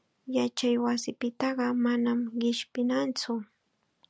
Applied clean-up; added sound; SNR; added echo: none; none; none; none.